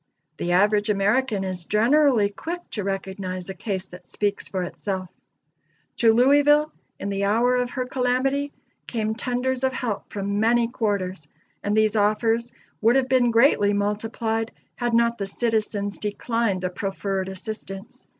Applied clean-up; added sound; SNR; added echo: none; none; none; none.